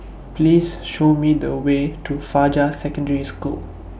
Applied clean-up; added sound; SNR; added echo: none; none; none; none.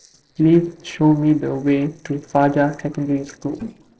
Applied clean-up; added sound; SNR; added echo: neural separator model SepFormer DNS4.